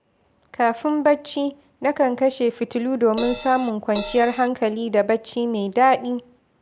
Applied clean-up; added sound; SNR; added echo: none; Crash cymbal; 11 dB; none.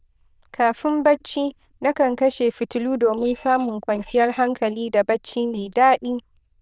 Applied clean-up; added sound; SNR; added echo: neural diffusion model UNIVERSE++.